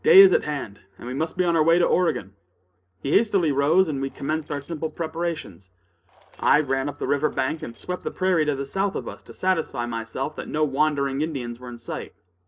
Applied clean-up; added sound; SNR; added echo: neural separator model SepFormer DNS4.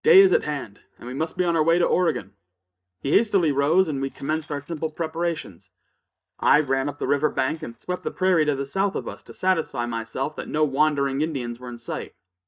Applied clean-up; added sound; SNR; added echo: neural mask model DeepFilterNet 3.